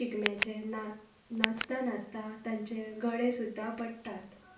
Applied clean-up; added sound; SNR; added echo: none; Tick; 5 dB; reverberation time 0.4 s.